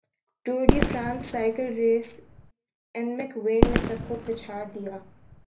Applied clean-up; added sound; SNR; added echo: none; Fireworks; -3 dB; reverberation time 0.3 s.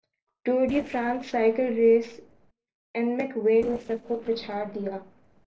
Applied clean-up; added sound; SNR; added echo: neural separator model SepFormer DNS4.